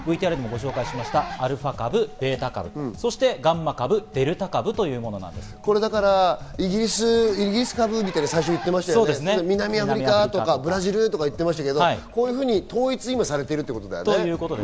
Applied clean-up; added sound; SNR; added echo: none; Zipper (clothing); 19 dB; none.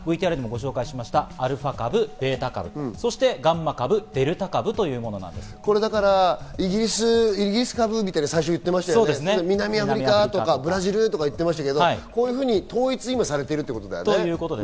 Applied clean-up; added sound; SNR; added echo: none; none; none; none.